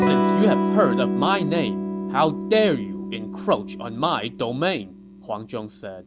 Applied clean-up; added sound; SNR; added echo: none; Electric guitar / Strum; 1 dB; none.